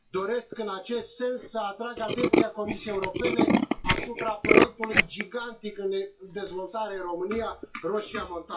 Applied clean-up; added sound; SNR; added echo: classical method WPE with log-MMSE.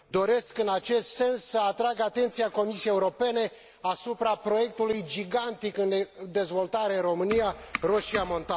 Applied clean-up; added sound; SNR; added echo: none; none; none; none.